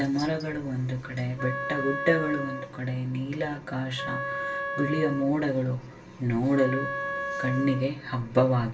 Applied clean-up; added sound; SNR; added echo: none; Wind instrument, woodwind instrument; 7 dB; reverberation time 0.2 s.